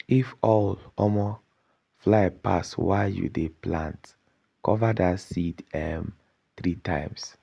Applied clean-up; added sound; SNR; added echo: none; none; none; none.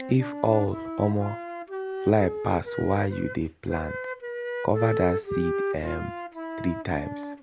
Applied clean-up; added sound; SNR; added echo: none; Wind instrument, woodwind instrument; 5 dB; none.